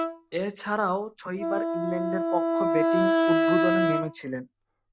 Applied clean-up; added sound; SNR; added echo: none; Wind instrument, woodwind instrument; -4 dB; none.